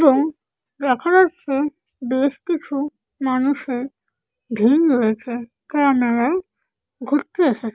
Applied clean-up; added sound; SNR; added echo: none; none; none; none.